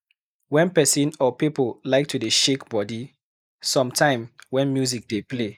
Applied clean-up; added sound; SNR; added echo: neural mask model Resemble Enhance denoiser.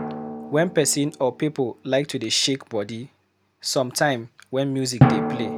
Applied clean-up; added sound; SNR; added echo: none; Drum; 3 dB; none.